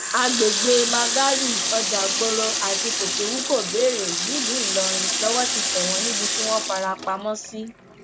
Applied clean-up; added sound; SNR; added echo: none; Water tap, faucet; -1 dB; none.